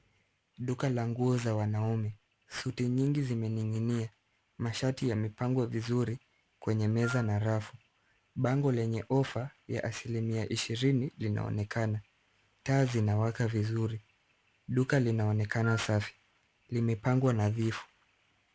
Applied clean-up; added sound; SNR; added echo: none; Wind instrument, woodwind instrument; 12 dB; none.